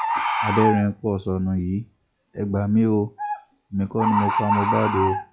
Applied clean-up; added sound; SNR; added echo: classical method log-MMSE.